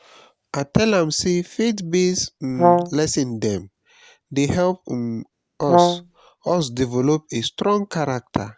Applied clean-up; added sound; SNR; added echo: none; Brass instrument; -4 dB; none.